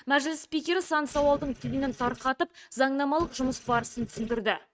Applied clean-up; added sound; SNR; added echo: neural mask model RNNoise.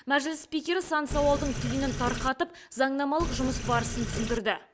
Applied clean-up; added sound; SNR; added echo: none; Sink (filling or washing); 3 dB; none.